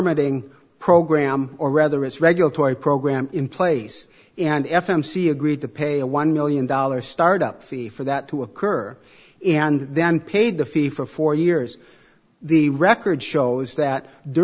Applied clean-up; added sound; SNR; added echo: none; none; none; none.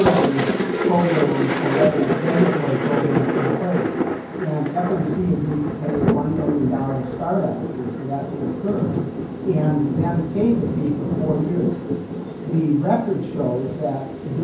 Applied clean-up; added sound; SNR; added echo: none; Thunder; 1 dB; reverberation time 0.9 s.